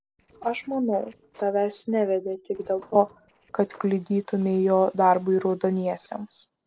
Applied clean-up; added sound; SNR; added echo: neural separator model SepFormer DNS4.